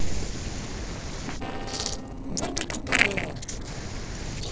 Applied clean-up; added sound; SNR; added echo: neural separator model SepFormer DNS4.